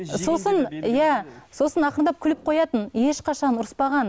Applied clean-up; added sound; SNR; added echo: none; none; none; none.